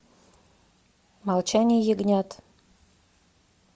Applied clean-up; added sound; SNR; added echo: none; none; none; none.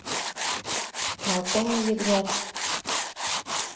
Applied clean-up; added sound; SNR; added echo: none; Tools; -1 dB; reverberation time 0.7 s.